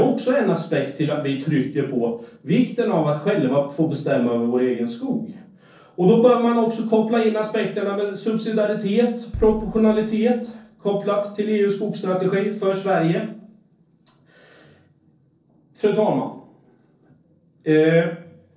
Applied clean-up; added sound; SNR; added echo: neural separator model SepFormer DNS4.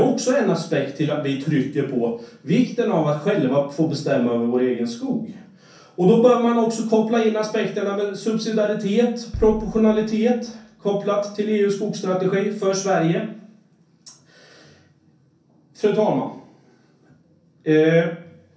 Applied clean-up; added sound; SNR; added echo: none; Bass drum; 18 dB; reverberation time 0.6 s.